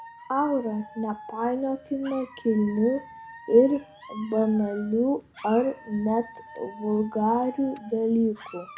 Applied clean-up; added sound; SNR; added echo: none; Alarm / Dog; 19 dB; none.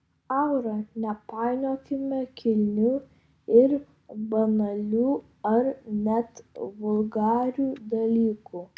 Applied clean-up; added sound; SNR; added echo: none; none; none; none.